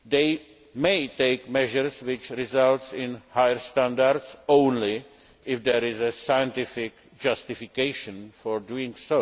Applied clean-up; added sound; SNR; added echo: none; none; none; none.